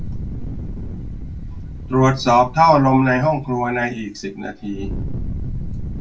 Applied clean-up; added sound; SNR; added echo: none; Fire; 8 dB; reverberation time 0.2 s.